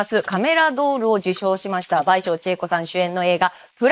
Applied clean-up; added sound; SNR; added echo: neural mask model Resemble Enhance denoiser.